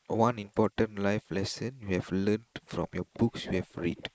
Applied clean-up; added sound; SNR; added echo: neural mask model Resemble Enhance denoiser.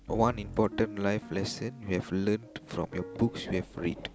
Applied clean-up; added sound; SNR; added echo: none; Piano; 14 dB; none.